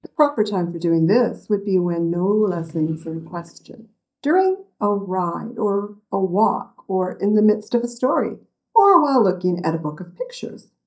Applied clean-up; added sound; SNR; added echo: neural mask model DeepFilterNet 3.